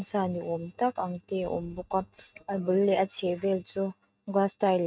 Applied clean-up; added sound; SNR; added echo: neural mask model RNNoise.